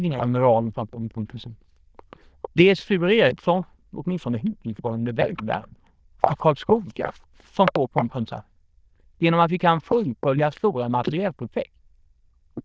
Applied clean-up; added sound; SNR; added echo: neural diffusion model UNIVERSE++.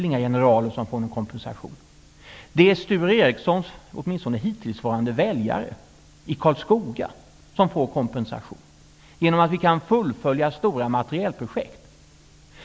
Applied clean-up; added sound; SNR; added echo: none; none; none; none.